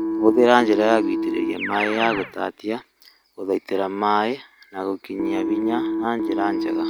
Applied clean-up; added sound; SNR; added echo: none; Keyboard (musical); 4 dB; none.